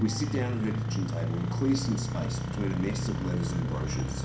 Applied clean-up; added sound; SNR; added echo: none; Engine starting; -1 dB; reverberation time 0.5 s.